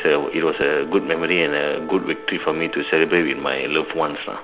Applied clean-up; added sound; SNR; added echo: none; Wind instrument, woodwind instrument; 16 dB; none.